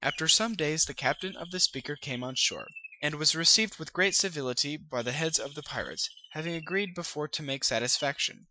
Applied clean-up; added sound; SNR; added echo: classical method Wiener filter.